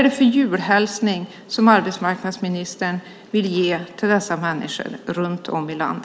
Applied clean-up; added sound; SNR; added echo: none; none; none; none.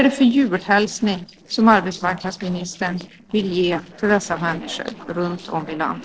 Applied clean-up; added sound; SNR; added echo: neural separator model SepFormer DNS4.